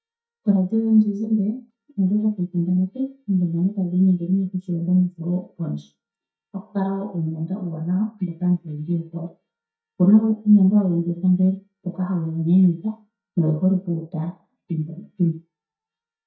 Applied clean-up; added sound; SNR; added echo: neural mask model DeepFilterNet 3.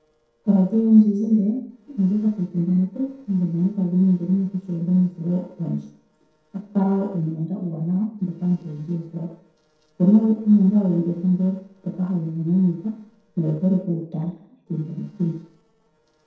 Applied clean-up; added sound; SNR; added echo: neural separator model SepFormer DNS4.